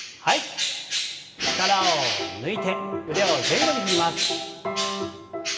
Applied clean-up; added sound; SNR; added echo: none; Bird; 2 dB; reverberation time 1.9 s.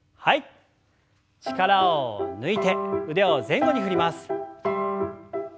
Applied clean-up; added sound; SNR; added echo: none; none; none; none.